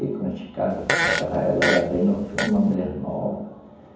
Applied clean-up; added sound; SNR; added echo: none; Fart; 2 dB; reverberation time 1.2 s.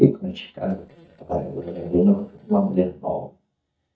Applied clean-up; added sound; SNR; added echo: neural mask model DeepFilterNet 3.